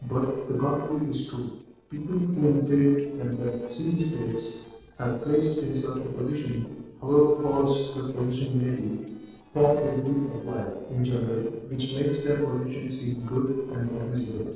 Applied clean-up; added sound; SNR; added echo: neural separator model SepFormer DNS4.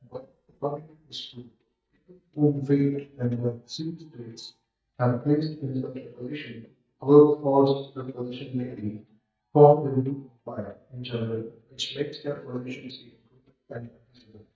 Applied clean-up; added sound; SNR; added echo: neural mask model DeepFilterNet 3.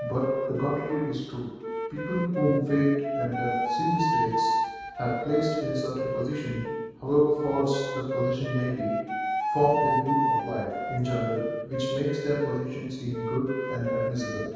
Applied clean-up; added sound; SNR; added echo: none; Wind instrument, woodwind instrument; 2 dB; reverberation time 1.2 s.